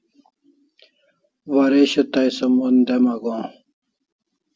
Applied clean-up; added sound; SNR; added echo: none; none; none; none.